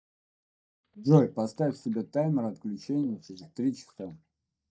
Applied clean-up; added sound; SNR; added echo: neural mask model DeepFilterNet 3.